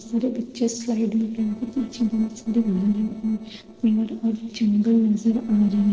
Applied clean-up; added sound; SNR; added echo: neural separator model SepFormer DNS4.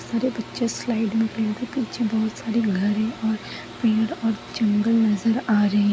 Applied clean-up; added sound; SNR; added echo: none; none; none; none.